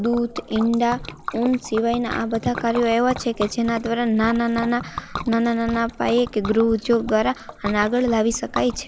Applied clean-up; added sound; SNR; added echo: none; Liquid; 13 dB; none.